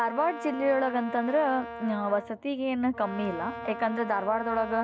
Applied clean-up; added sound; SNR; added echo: none; Brass instrument; 11 dB; none.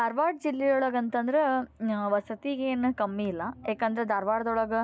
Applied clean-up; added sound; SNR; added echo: none; none; none; none.